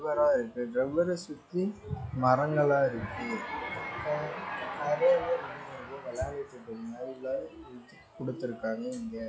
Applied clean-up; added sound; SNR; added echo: classical method log-MMSE.